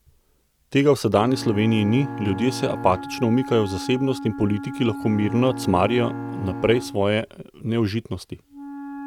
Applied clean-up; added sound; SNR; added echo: none; Wind instrument, woodwind instrument + Bowed string instrument; 11 dB; none.